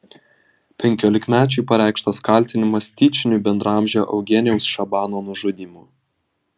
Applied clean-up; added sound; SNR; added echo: none; none; none; none.